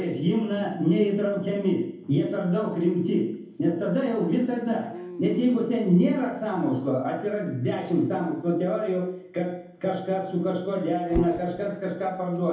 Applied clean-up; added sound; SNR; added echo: none; Dog; 18 dB; reverberation time 0.7 s.